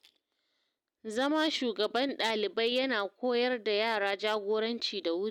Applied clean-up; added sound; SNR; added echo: none; none; none; none.